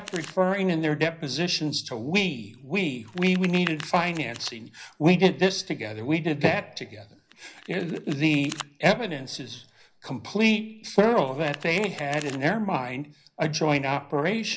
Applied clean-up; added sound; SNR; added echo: none; Domestic sounds, home sounds; 20 dB; reverberation time 0.4 s.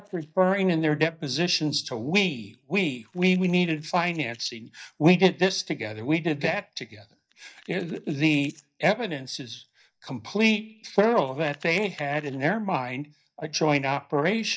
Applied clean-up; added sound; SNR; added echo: neural mask model DeepFilterNet 3.